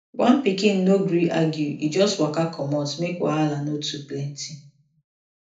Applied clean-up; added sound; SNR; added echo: none; none; none; reverberation time 0.4 s.